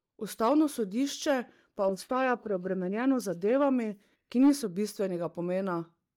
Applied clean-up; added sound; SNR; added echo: neural mask model DeepFilterNet 3.